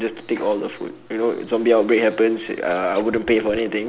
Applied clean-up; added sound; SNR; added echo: none; Scratching (performance technique); 19 dB; none.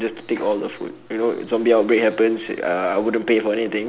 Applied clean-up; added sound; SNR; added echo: none; none; none; none.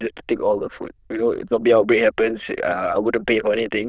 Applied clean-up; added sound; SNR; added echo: neural diffusion model UNIVERSE++.